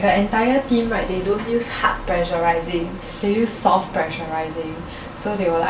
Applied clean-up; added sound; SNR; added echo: none; none; none; reverberation time 1.3 s.